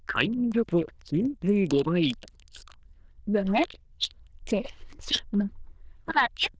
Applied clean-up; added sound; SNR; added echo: neural diffusion model UNIVERSE++.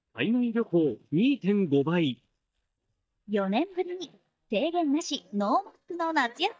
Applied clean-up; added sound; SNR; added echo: neural mask model DeepFilterNet 3.